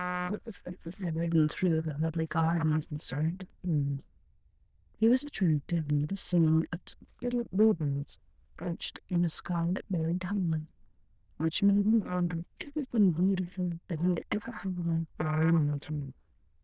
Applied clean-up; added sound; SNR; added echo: neural diffusion model UNIVERSE++.